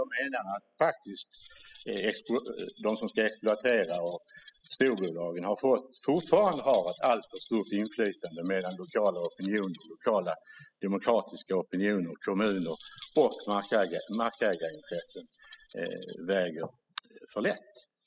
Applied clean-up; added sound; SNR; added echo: classical method spectral subtraction.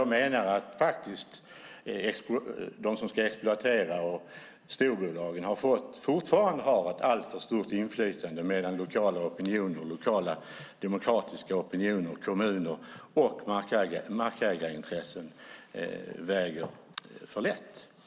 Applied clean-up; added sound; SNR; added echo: none; none; none; none.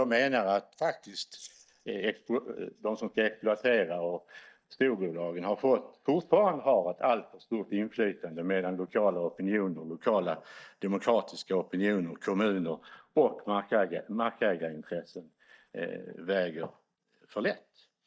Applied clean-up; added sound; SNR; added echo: neural mask model DeepFilterNet 3.